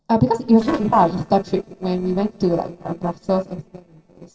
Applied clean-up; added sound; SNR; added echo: neural separator model SepFormer DNS4.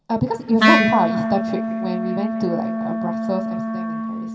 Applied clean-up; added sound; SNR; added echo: none; Wind instrument, woodwind instrument; -1 dB; reverberation time 2.0 s.